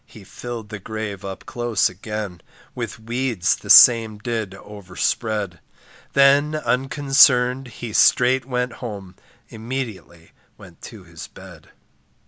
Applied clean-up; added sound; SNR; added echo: none; none; none; none.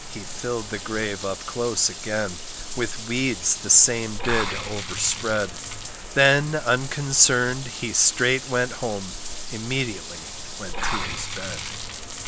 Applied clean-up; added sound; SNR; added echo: none; Bathtub (filling or washing) / Water; 8 dB; none.